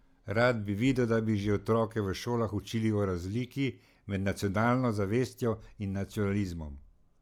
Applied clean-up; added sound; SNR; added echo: none; none; none; none.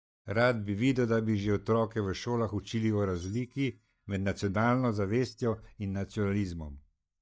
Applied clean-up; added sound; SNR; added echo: neural mask model DeepFilterNet 3.